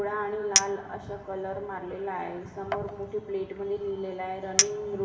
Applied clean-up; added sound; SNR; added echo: none; Chink, clink; 1 dB; reverberation time 1.9 s.